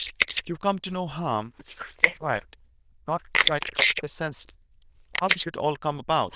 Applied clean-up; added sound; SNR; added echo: neural diffusion model UNIVERSE++.